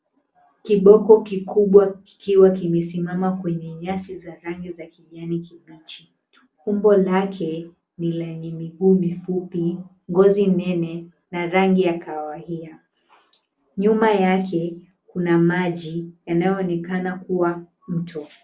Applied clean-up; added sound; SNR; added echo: none; none; none; none.